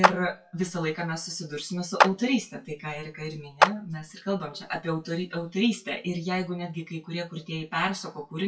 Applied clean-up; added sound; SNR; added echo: classical method WPE with log-MMSE.